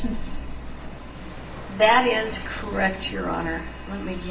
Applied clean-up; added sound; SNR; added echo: none; Fixed-wing aircraft, airplane; 16 dB; reverberation time 0.3 s.